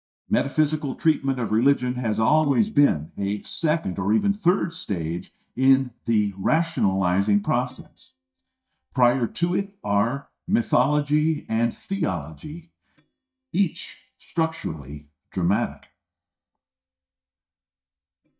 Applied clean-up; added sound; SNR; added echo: neural mask model DeepFilterNet 3.